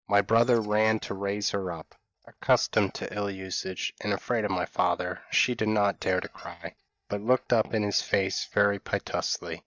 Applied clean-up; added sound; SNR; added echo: neural mask model DeepFilterNet 3.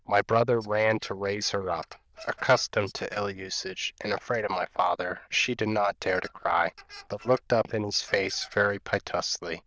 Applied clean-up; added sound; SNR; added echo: neural diffusion model UNIVERSE++.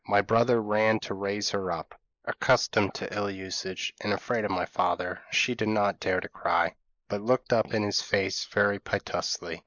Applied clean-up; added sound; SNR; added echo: neural mask model Resemble Enhance denoiser.